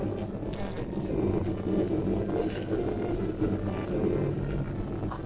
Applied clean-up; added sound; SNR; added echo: neural separator model SepFormer DNS4.